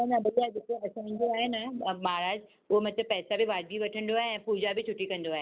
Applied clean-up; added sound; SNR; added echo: none; none; none; none.